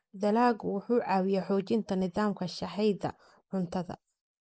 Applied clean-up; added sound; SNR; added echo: neural mask model Resemble Enhance denoiser.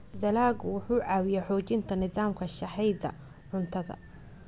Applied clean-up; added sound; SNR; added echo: none; none; none; none.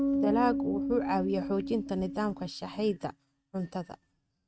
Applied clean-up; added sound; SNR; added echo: neural mask model RNNoise.